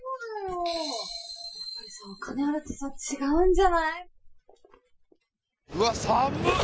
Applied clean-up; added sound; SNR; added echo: classical method Wiener filter.